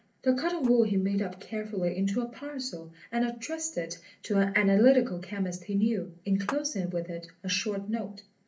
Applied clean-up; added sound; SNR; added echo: neural separator model SepFormer DNS4.